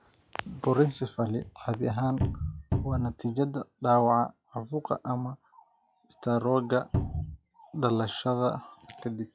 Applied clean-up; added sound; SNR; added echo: classical method log-MMSE.